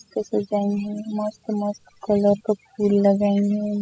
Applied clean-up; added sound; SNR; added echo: classical method spectral subtraction.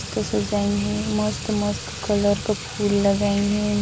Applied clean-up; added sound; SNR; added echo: none; Sink (filling or washing) / Water tap, faucet; 12 dB; none.